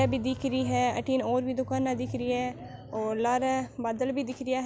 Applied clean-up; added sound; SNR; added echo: none; none; none; none.